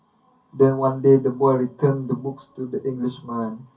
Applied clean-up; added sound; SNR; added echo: none; none; none; reverberation time 0.3 s.